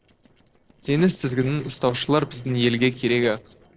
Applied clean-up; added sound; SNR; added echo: neural separator model SepFormer DNS4.